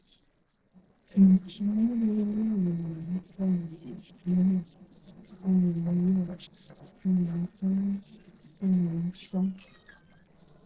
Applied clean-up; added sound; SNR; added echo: neural separator model SepFormer DNS4.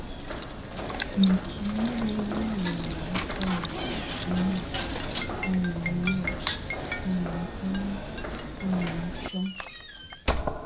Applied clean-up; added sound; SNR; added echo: none; Knock; 0 dB; reverberation time 0.2 s.